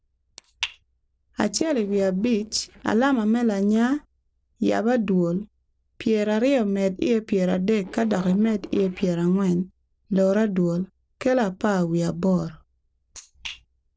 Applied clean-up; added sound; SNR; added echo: neural separator model SepFormer DNS4.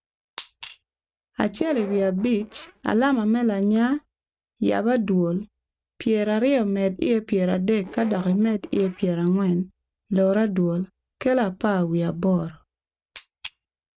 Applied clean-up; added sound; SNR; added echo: neural mask model RNNoise.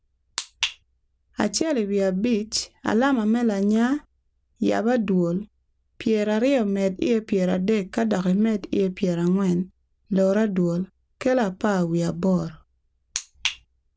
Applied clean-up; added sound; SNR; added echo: none; none; none; none.